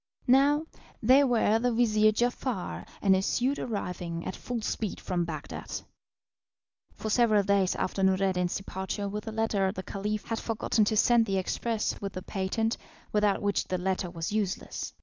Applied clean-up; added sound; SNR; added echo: none; none; none; none.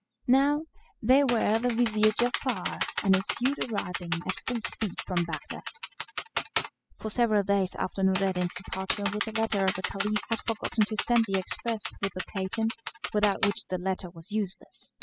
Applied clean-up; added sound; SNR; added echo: classical method spectral subtraction.